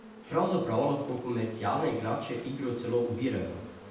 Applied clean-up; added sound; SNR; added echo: none; Insect; 17 dB; reverberation time 0.8 s.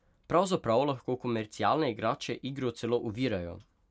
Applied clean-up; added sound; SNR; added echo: none; none; none; none.